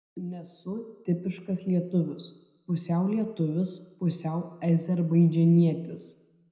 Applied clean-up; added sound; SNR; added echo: none; none; none; reverberation time 0.7 s.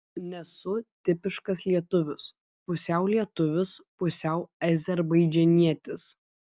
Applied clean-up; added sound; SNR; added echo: none; none; none; none.